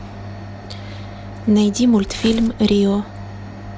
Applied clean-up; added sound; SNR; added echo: none; Tearing; 16 dB; none.